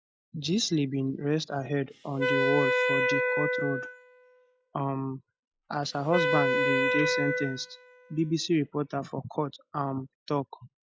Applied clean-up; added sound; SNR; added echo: classical method log-MMSE.